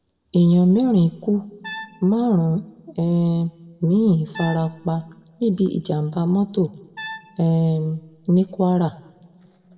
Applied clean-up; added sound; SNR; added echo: none; Brass instrument; 19 dB; reverberation time 1.1 s.